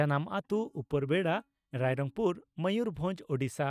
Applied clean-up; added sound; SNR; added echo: neural mask model DeepFilterNet 3.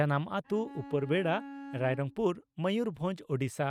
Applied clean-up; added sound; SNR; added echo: neural mask model RNNoise.